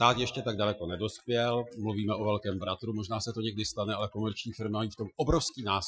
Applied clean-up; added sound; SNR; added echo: classical method Wiener filter.